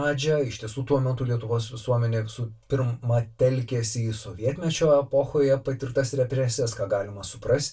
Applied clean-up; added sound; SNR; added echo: none; none; none; reverberation time 0.2 s.